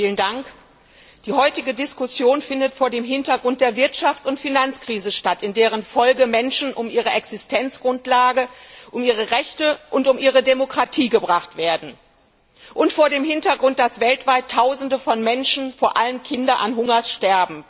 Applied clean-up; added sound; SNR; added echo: none; none; none; none.